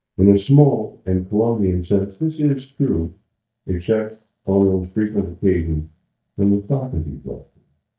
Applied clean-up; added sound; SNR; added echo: neural mask model DeepFilterNet 3.